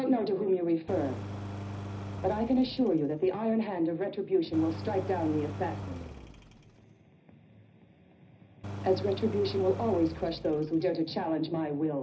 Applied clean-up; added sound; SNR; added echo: none; Engine; 9 dB; reverberation time 0.4 s.